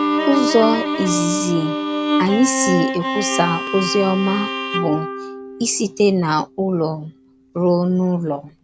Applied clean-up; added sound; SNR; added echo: none; Bowed string instrument; 4 dB; none.